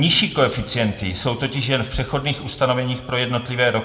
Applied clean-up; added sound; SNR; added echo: none; none; none; reverberation time 1.2 s.